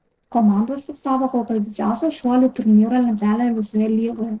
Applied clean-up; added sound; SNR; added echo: neural separator model SepFormer DNS4.